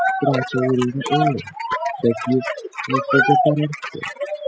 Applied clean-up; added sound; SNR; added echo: classical method spectral subtraction.